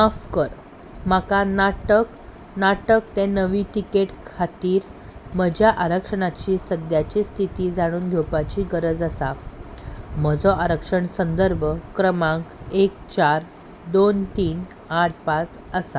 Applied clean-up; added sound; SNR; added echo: none; none; none; none.